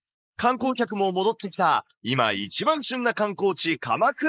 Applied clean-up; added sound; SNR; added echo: neural mask model Resemble Enhance denoiser.